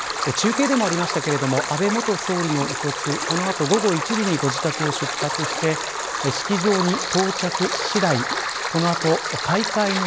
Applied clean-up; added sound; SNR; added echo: none; Stream; 3 dB; none.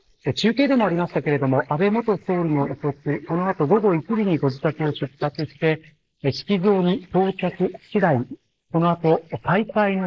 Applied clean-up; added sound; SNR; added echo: neural mask model Resemble Enhance denoiser.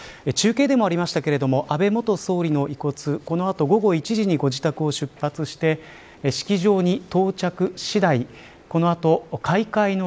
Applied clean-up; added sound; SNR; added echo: none; none; none; none.